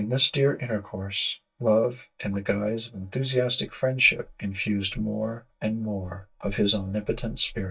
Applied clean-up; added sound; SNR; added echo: neural mask model DeepFilterNet 3.